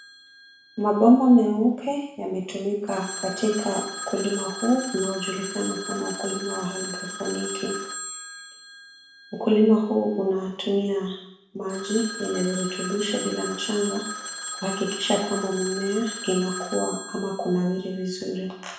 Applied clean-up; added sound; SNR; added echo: none; Telephone; 10 dB; reverberation time 0.7 s.